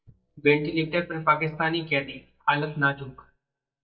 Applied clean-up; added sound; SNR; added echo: neural mask model DeepFilterNet 3.